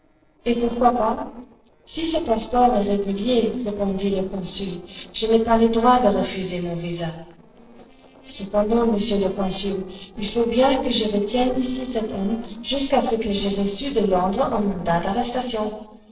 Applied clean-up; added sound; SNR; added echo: neural separator model SepFormer DNS4.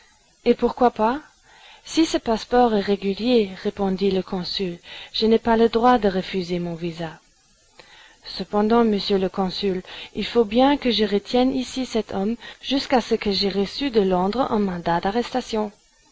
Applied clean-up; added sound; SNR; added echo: none; none; none; none.